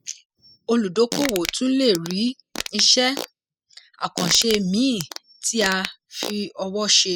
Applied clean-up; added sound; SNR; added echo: classical method spectral subtraction.